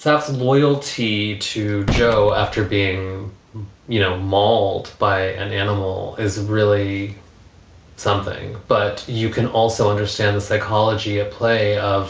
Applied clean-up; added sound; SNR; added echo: none; Gunshot, gunfire; 10 dB; none.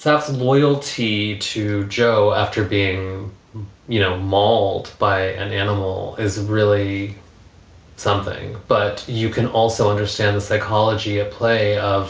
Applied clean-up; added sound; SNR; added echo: none; none; none; none.